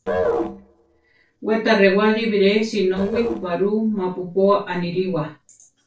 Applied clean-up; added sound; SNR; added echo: neural separator model SepFormer DNS4.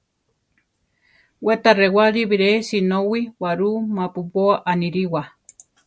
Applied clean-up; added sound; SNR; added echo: none; none; none; none.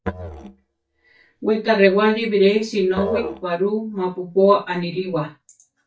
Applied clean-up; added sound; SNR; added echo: neural mask model DeepFilterNet 3.